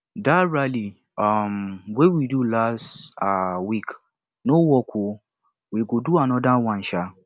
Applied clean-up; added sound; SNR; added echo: none; none; none; none.